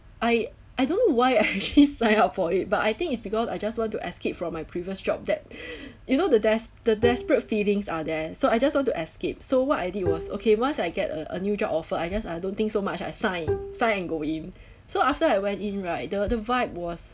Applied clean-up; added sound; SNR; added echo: none; Bowed string instrument; 8 dB; none.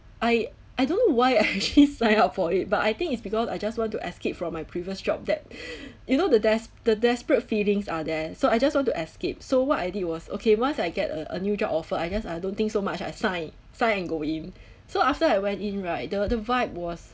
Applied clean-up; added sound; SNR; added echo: none; none; none; none.